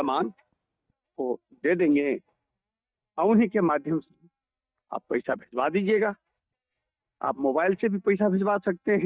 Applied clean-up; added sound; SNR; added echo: neural mask model DeepFilterNet 3.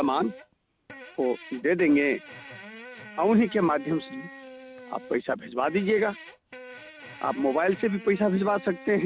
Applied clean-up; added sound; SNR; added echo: none; Fart; 18 dB; none.